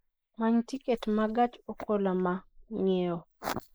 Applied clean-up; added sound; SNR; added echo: neural mask model Resemble Enhance denoiser.